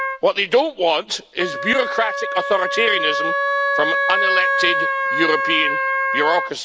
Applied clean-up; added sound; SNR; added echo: none; Wind instrument, woodwind instrument; 0 dB; none.